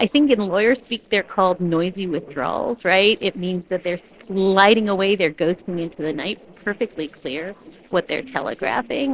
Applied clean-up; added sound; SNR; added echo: neural separator model SepFormer DNS4.